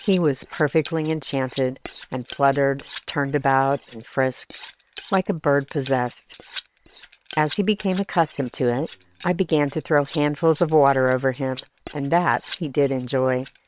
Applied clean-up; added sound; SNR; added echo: neural separator model SepFormer WHAM!.